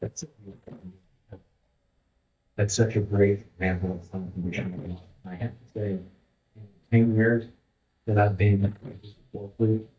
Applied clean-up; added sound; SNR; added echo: neural mask model DeepFilterNet 3.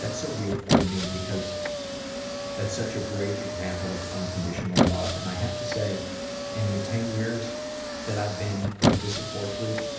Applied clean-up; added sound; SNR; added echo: none; Squeak; -2 dB; reverberation time 0.9 s.